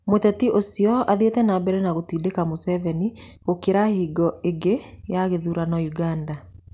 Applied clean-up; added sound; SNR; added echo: none; none; none; none.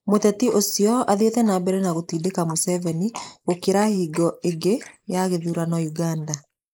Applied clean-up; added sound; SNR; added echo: neural mask model Resemble Enhance denoiser.